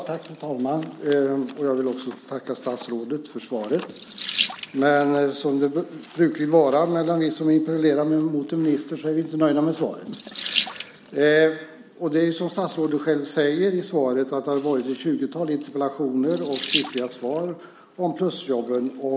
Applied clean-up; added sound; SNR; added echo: none; Sink (filling or washing) / Water tap, faucet; 10 dB; none.